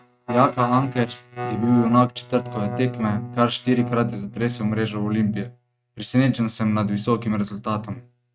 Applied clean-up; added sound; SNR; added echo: neural mask model RNNoise.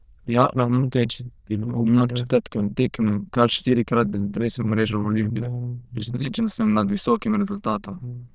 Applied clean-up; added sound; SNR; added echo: neural diffusion model UNIVERSE++.